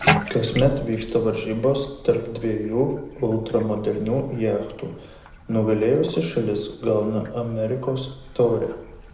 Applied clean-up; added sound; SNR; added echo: none; Bathtub (filling or washing); 9 dB; reverberation time 0.8 s.